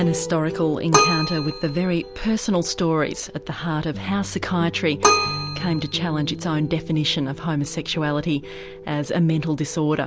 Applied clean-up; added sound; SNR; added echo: none; Keyboard (musical); 5 dB; none.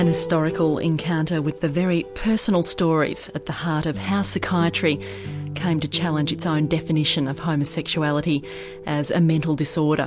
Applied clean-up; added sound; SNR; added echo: none; none; none; none.